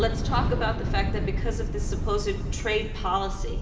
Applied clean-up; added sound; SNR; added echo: none; Thunder / Explosion; -3 dB; reverberation time 2.3 s.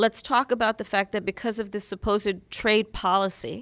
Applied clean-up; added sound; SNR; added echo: none; none; none; none.